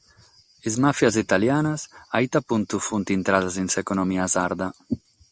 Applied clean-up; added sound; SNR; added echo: none; none; none; none.